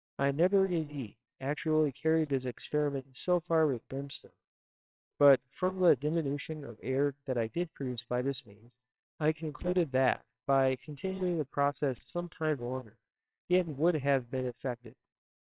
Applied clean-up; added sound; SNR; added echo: neural separator model SepFormer WHAMR!.